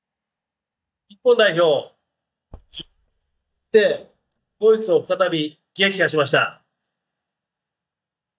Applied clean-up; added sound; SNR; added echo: neural mask model DeepFilterNet 3.